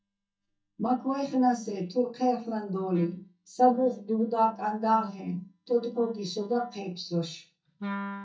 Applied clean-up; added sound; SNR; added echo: neural mask model DeepFilterNet 3.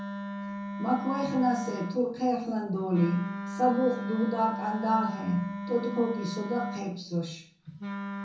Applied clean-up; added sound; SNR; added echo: none; Wind instrument, woodwind instrument; 7 dB; reverberation time 0.6 s.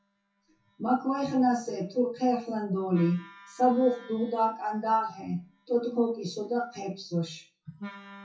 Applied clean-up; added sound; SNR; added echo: classical method WPE with log-MMSE.